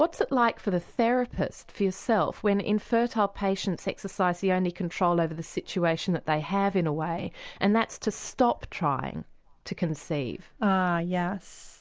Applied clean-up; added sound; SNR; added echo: none; none; none; none.